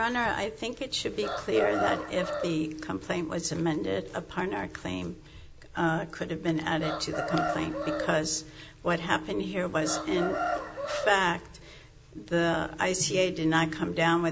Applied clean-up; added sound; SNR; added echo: none; Chicken, rooster; 5 dB; none.